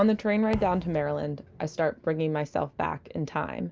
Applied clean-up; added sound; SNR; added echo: none; Thump, thud; 15 dB; none.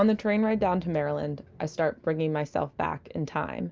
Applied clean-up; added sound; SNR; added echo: none; none; none; none.